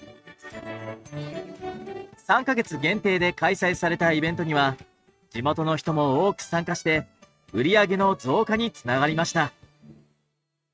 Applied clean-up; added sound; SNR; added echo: neural mask model RNNoise.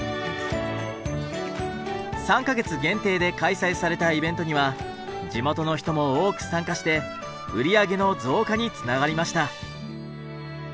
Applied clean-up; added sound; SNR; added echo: none; none; none; none.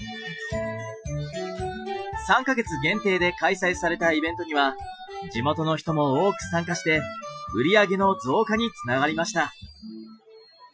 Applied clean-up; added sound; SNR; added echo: classical method Wiener filter.